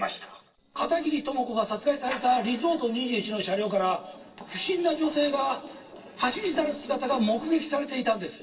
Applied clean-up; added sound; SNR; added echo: neural separator model SepFormer DNS4.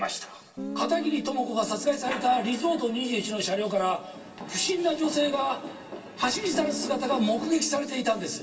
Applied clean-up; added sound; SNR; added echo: none; Guitar; 12 dB; reverberation time 2.2 s.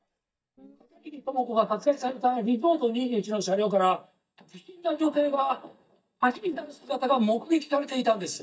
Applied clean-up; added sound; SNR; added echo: neural mask model DeepFilterNet 3.